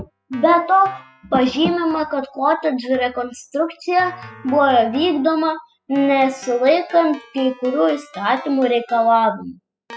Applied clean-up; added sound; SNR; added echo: classical method spectral subtraction.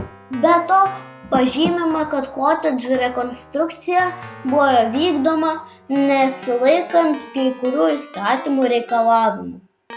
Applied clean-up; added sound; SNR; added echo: none; Keyboard (musical); 20 dB; none.